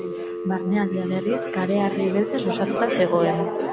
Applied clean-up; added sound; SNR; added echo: none; Telephone; 7 dB; none.